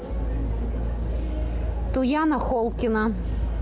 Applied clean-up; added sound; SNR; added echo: none; none; none; none.